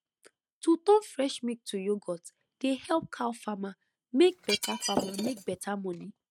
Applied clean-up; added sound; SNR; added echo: neural mask model RNNoise.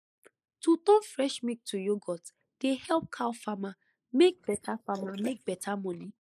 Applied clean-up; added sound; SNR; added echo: neural mask model Resemble Enhance denoiser.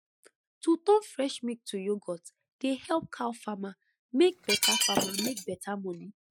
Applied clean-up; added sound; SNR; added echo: classical method Wiener filter.